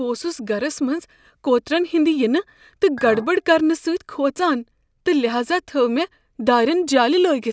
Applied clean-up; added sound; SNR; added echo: none; Chink, clink; 17 dB; none.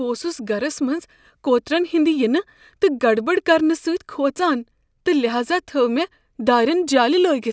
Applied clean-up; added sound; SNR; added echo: none; none; none; none.